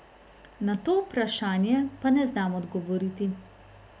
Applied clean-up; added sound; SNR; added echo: none; none; none; none.